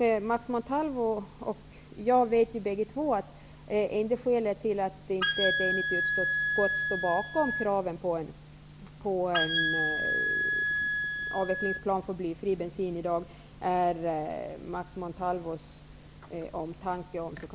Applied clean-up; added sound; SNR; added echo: none; Wind instrument, woodwind instrument; -1 dB; none.